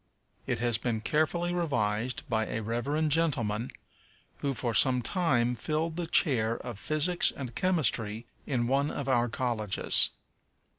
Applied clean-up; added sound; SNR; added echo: none; none; none; none.